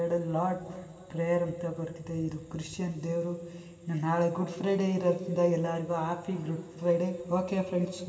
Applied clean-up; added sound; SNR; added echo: none; none; none; reverberation time 2.2 s.